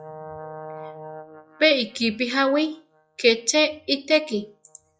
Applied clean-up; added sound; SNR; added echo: classical method log-MMSE.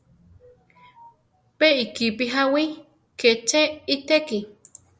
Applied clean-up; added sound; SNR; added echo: none; none; none; none.